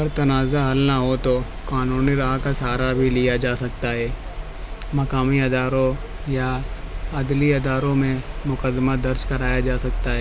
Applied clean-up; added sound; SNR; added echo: none; none; none; none.